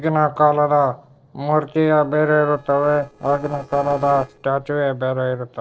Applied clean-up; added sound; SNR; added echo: neural separator model SepFormer DNS4.